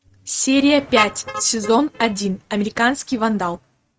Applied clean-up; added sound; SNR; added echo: neural mask model RNNoise.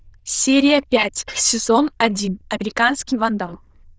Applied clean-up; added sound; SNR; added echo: neural diffusion model UNIVERSE++.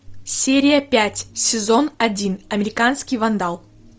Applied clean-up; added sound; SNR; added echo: none; none; none; none.